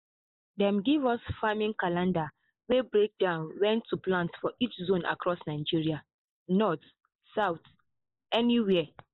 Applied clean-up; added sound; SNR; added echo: neural mask model Resemble Enhance denoiser.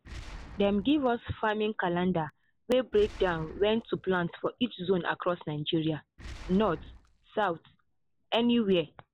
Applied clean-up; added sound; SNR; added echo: none; Boom; 19 dB; none.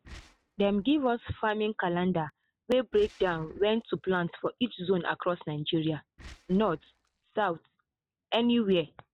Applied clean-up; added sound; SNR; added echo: neural mask model RNNoise.